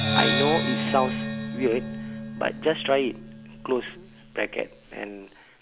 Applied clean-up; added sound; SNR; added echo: none; Percussion; 2 dB; none.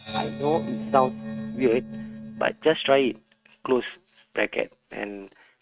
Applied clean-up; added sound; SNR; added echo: neural mask model RNNoise.